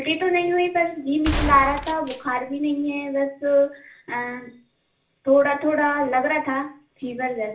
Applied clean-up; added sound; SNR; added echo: none; Gunshot, gunfire; 6 dB; reverberation time 0.3 s.